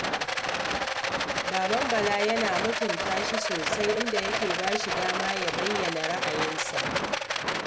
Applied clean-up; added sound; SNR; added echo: none; Rattle; -3 dB; none.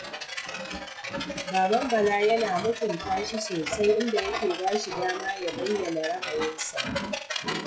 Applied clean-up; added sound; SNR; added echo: classical method log-MMSE.